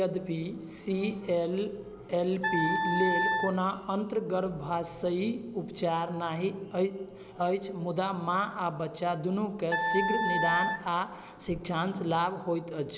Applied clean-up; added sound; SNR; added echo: none; Wind instrument, woodwind instrument; -1 dB; none.